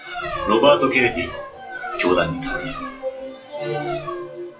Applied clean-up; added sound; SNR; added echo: classical method WPE with log-MMSE.